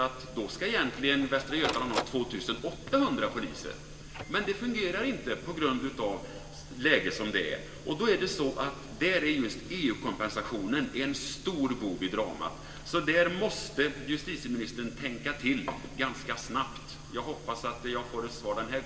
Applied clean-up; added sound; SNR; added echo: none; Printer; 17 dB; reverberation time 1.7 s.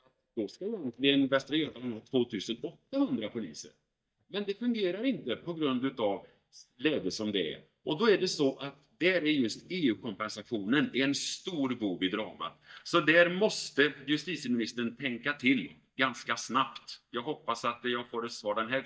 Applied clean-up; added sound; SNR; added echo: neural mask model DeepFilterNet 3.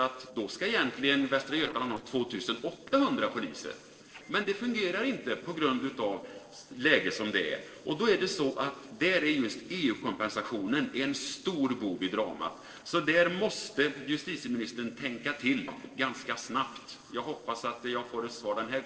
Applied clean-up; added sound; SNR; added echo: neural separator model SepFormer DNS4.